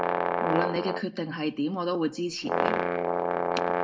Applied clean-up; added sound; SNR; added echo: none; Brass instrument; -3 dB; reverberation time 0.7 s.